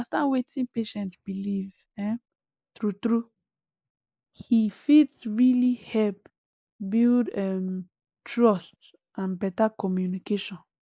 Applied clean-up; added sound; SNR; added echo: neural mask model Resemble Enhance denoiser.